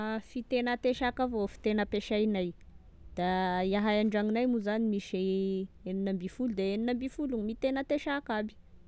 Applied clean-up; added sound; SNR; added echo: none; none; none; none.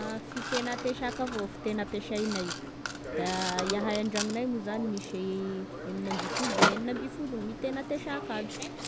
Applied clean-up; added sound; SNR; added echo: none; Mechanisms; 0 dB; none.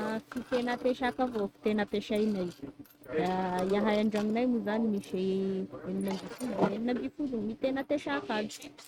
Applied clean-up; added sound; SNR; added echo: neural mask model RNNoise.